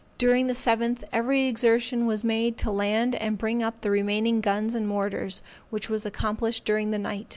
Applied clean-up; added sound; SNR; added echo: none; none; none; none.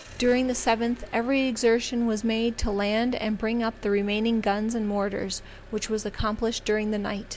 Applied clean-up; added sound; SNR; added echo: none; Engine; 20 dB; none.